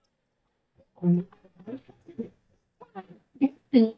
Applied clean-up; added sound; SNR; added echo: neural mask model DeepFilterNet 3.